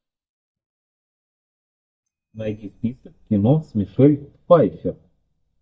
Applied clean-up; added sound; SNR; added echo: neural mask model DeepFilterNet 3.